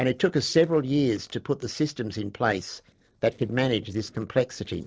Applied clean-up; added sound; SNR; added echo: neural separator model SepFormer DNS4.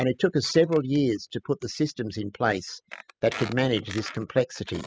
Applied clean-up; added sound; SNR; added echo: classical method spectral subtraction.